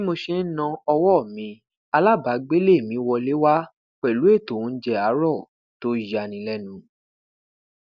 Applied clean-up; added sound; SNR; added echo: none; none; none; none.